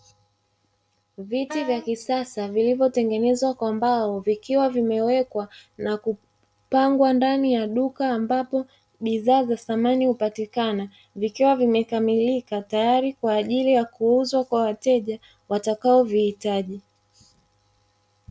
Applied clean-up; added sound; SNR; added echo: none; Wind instrument, woodwind instrument; 15 dB; none.